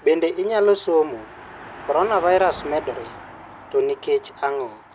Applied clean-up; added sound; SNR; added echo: none; Car passing by; 17 dB; none.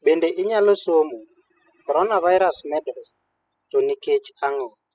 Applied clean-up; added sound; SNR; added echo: classical method spectral subtraction.